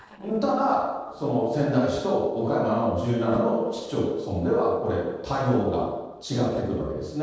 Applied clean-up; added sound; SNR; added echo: neural separator model SepFormer DNS4.